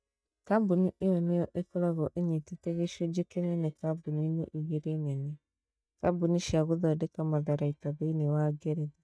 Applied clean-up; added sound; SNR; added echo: neural mask model DeepFilterNet 3.